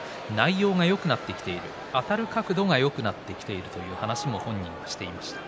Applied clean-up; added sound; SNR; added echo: none; none; none; none.